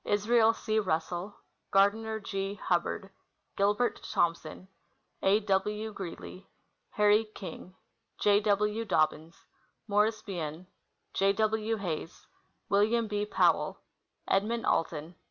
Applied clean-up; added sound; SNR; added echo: none; none; none; none.